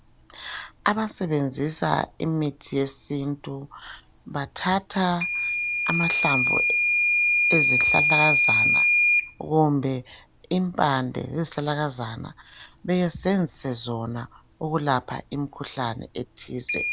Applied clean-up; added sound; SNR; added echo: none; Microwave oven / Alarm; 0 dB; none.